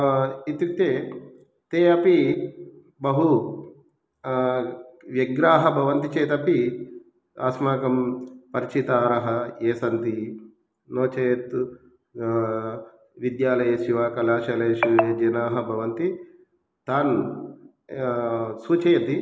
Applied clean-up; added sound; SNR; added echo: none; none; none; none.